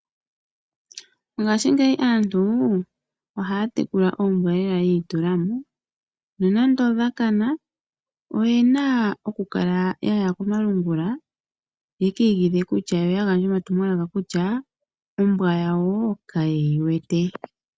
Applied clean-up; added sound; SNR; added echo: none; none; none; none.